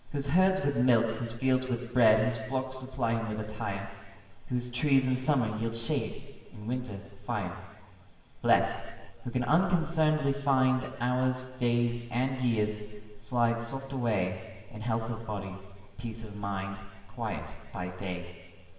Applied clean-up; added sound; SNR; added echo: none; none; none; reverberation time 1.5 s.